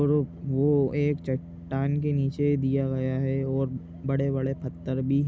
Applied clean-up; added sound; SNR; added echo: none; none; none; none.